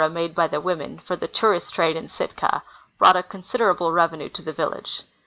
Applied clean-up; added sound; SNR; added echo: none; none; none; none.